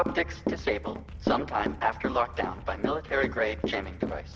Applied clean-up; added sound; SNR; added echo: none; Walk, footsteps / Run; 5 dB; none.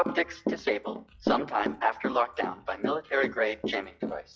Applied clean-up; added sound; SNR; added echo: classical method log-MMSE.